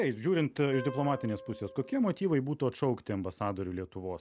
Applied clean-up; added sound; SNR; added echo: none; Wind instrument, woodwind instrument; 15 dB; none.